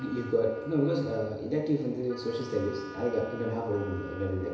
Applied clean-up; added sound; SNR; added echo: none; Wind instrument, woodwind instrument; 17 dB; reverberation time 1.0 s.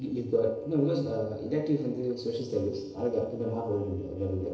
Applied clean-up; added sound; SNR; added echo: neural separator model SepFormer DNS4.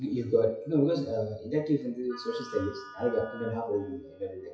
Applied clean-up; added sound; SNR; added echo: classical method WPE with log-MMSE.